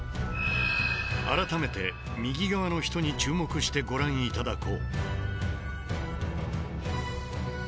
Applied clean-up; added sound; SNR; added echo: none; none; none; none.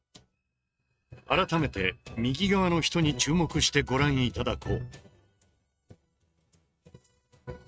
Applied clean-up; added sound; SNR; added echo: neural mask model RNNoise.